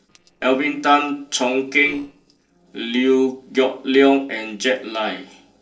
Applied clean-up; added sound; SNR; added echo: neural separator model SepFormer DNS4.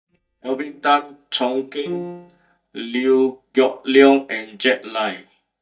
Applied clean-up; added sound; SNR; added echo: neural mask model DeepFilterNet 3.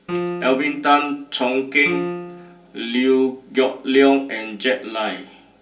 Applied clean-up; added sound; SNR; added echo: none; Piano; 9 dB; reverberation time 0.3 s.